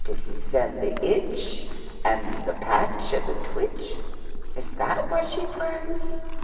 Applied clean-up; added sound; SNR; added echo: none; Livestock, farm animals, working animals; -2 dB; reverberation time 2.6 s.